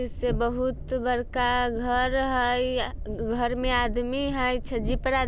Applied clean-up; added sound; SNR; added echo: none; Train; 6 dB; none.